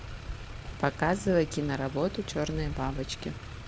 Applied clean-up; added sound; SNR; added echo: none; Motor vehicle (road); 9 dB; none.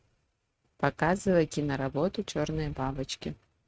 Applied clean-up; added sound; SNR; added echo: neural mask model RNNoise.